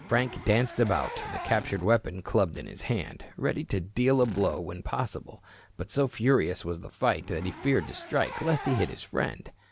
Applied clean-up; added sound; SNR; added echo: none; Zipper (clothing) + Drill; 15 dB; none.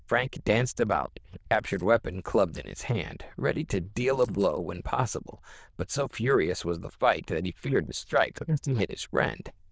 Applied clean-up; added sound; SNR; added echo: neural diffusion model UNIVERSE++.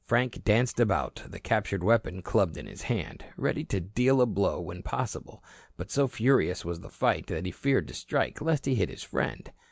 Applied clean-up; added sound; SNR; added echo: none; none; none; none.